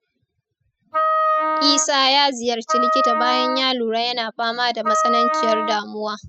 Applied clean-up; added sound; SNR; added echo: classical method spectral subtraction.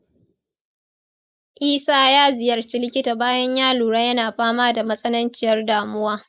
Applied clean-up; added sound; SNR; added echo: neural mask model Resemble Enhance denoiser.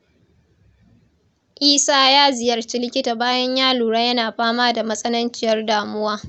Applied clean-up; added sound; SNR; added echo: none; none; none; none.